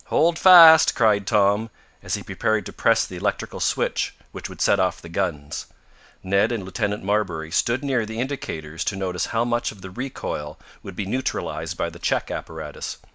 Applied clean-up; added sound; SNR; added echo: none; none; none; none.